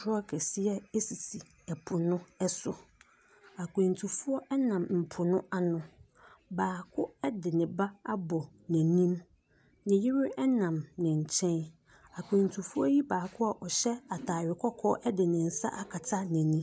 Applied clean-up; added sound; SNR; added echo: none; none; none; none.